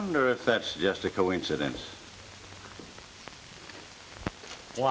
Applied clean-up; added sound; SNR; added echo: none; none; none; none.